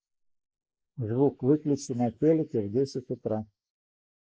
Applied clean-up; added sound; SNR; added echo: neural mask model Resemble Enhance denoiser.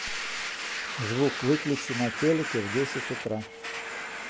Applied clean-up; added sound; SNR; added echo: none; Domestic sounds, home sounds; 5 dB; none.